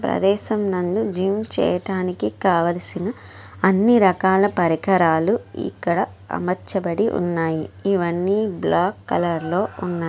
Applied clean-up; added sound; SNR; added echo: none; none; none; none.